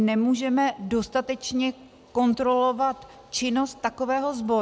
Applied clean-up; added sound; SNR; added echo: none; none; none; none.